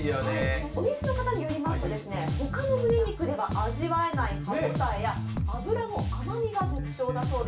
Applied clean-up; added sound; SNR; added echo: none; Bass guitar; 2 dB; reverberation time 0.3 s.